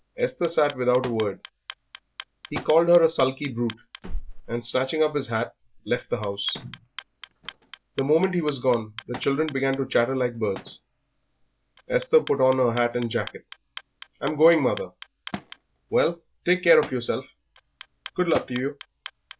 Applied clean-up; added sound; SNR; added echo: none; Thump, thud + Clock; 18 dB; none.